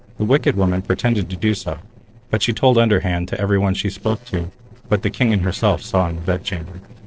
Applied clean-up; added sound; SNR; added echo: neural separator model SepFormer DNS4.